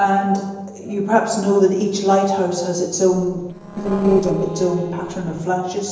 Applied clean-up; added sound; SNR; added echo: neural separator model SepFormer DNS4.